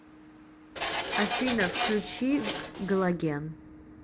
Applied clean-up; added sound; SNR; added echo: none; Printer; 0 dB; none.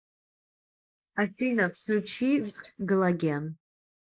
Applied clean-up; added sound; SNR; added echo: neural mask model Resemble Enhance denoiser.